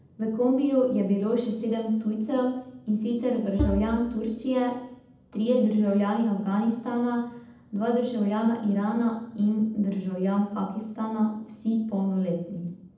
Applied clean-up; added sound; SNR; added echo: none; Bowed string instrument; 6 dB; reverberation time 0.8 s.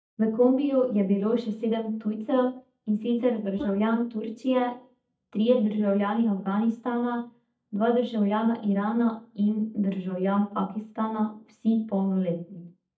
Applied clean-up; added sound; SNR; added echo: neural mask model DeepFilterNet 3.